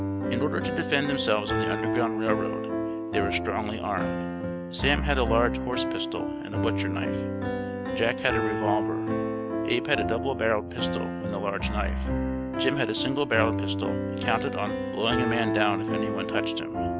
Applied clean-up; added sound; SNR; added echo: none; Piano; -1 dB; none.